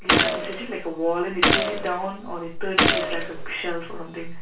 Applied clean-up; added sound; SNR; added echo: none; Gunshot, gunfire; -3 dB; reverberation time 0.3 s.